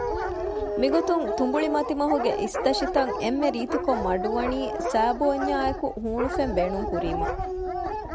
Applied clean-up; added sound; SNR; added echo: none; Dog; 3 dB; none.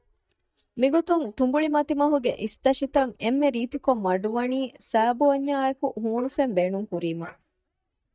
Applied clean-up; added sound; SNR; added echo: neural mask model DeepFilterNet 3.